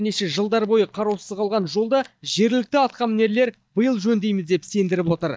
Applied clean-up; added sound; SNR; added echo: neural mask model DeepFilterNet 3.